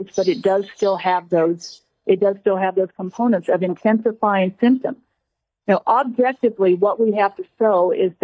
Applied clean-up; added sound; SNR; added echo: neural mask model DeepFilterNet 3.